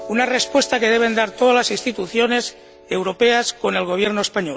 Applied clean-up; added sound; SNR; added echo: none; Piano; 20 dB; none.